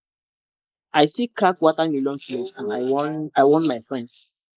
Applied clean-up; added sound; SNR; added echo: neural mask model Resemble Enhance denoiser.